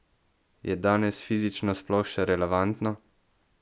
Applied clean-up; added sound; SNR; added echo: none; none; none; none.